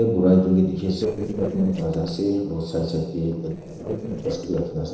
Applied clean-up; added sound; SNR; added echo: neural separator model SepFormer DNS4.